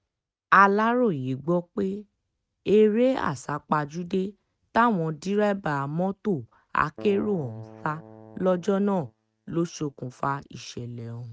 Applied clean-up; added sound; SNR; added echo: neural mask model RNNoise.